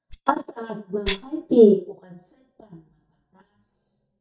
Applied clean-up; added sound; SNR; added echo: neural mask model DeepFilterNet 3.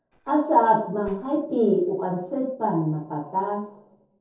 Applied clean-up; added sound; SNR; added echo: neural separator model SepFormer DNS4.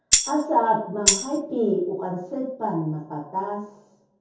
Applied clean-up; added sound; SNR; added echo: none; Tambourine; -5 dB; reverberation time 0.6 s.